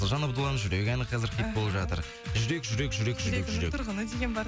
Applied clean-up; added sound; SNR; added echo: none; Bowed string instrument; 18 dB; none.